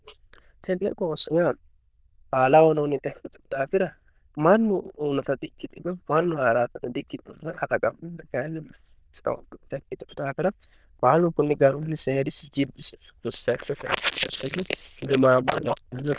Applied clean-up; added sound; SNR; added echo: neural diffusion model UNIVERSE++.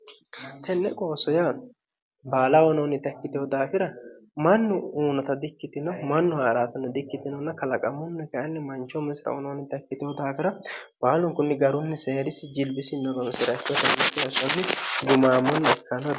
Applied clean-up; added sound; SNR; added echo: none; none; none; none.